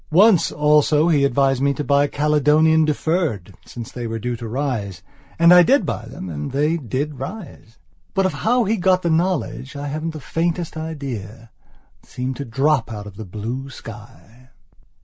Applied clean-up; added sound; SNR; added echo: none; none; none; none.